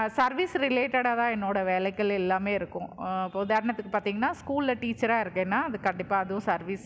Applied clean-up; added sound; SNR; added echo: none; none; none; none.